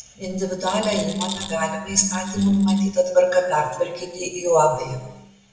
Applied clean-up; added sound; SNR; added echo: none; Rattle; 15 dB; reverberation time 1.0 s.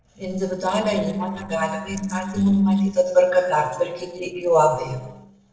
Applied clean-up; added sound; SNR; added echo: neural separator model SepFormer DNS4.